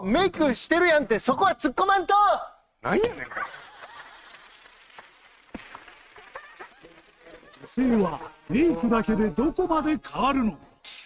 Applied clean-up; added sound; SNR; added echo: neural mask model RNNoise.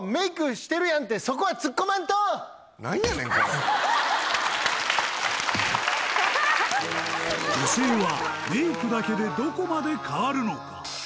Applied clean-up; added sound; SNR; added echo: none; none; none; none.